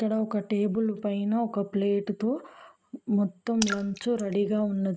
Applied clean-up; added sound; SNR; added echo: neural mask model RNNoise.